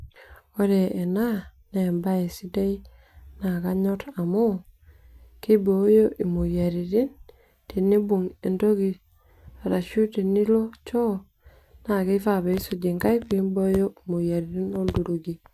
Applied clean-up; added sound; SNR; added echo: none; none; none; none.